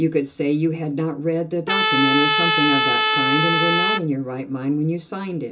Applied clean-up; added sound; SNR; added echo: none; Trumpet; -4 dB; reverberation time 0.2 s.